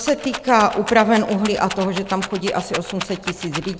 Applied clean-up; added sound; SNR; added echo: none; Rattle; 12 dB; none.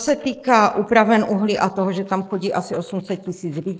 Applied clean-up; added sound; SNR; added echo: neural mask model Resemble Enhance denoiser.